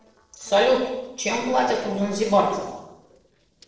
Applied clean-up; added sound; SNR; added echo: neural separator model SepFormer DNS4.